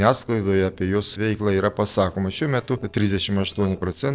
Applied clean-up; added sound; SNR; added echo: neural separator model SepFormer DNS4.